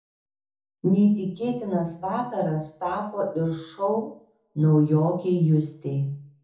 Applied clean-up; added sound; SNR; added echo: none; none; none; reverberation time 0.6 s.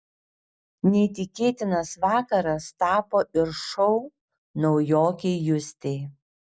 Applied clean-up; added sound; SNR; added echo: none; none; none; none.